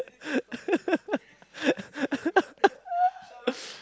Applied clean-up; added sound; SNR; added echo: none; none; none; none.